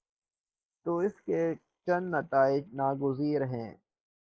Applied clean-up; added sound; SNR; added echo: neural mask model Resemble Enhance denoiser.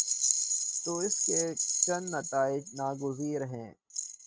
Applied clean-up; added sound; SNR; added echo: neural mask model RNNoise.